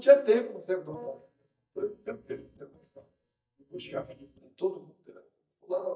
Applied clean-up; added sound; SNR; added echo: neural mask model DeepFilterNet 3.